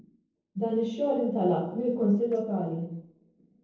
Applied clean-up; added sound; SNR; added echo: neural separator model SepFormer DNS4.